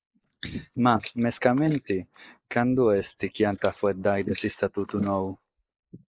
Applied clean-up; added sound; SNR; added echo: neural mask model Resemble Enhance denoiser.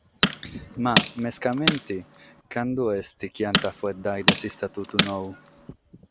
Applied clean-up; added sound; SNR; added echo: none; Tools; -2 dB; none.